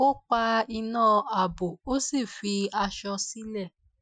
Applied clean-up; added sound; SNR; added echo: classical method Wiener filter.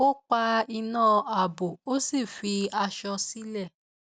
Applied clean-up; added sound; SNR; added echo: none; none; none; none.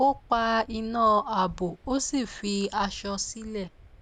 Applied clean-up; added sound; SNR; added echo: none; Waves, surf; 20 dB; none.